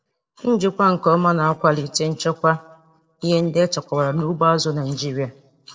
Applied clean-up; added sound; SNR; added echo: neural separator model SepFormer DNS4.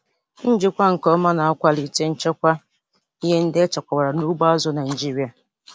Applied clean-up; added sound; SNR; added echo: none; none; none; none.